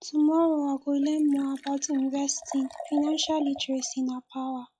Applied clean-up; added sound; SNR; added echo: classical method log-MMSE.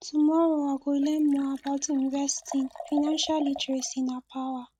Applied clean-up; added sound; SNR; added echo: neural mask model RNNoise.